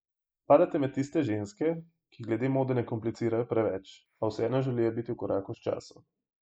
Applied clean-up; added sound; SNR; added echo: neural mask model Resemble Enhance denoiser.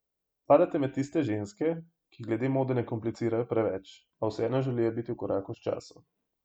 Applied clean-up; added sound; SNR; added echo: none; none; none; none.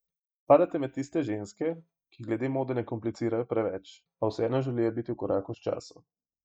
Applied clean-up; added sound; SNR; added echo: neural mask model DeepFilterNet 3.